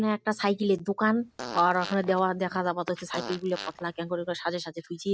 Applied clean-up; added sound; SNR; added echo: none; Fart; 14 dB; none.